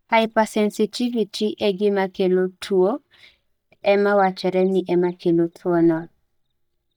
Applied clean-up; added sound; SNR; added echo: neural mask model DeepFilterNet 3.